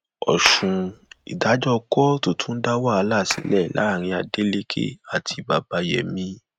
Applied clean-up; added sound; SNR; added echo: neural mask model RNNoise.